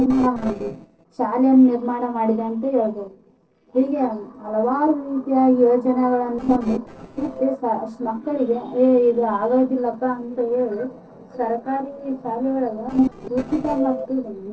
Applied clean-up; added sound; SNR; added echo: neural separator model SepFormer DNS4.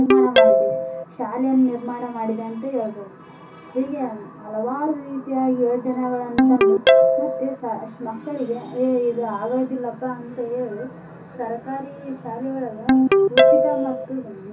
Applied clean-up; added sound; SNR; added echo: none; Ringtone; -3 dB; reverberation time 0.3 s.